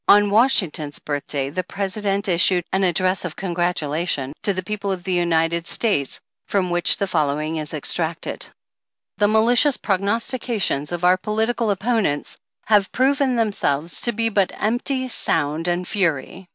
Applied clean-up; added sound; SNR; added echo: none; none; none; none.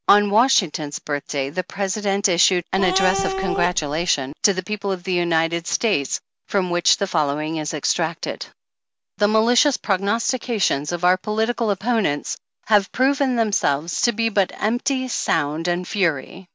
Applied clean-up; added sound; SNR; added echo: none; Cat; 3 dB; none.